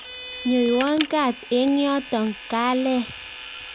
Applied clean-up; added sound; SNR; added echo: none; Vehicle; 12 dB; none.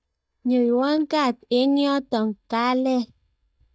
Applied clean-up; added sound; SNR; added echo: neural mask model DeepFilterNet 3.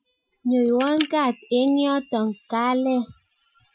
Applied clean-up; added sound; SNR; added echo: classical method Wiener filter.